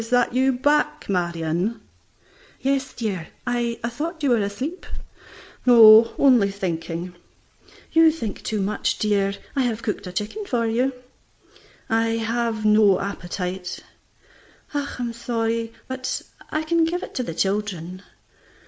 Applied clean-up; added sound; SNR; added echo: none; none; none; none.